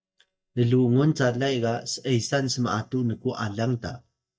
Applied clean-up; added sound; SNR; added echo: neural mask model DeepFilterNet 3.